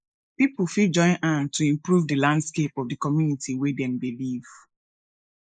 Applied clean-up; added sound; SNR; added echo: neural mask model Resemble Enhance denoiser.